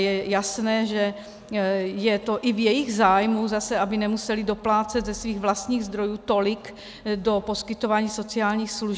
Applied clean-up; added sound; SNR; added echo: none; none; none; none.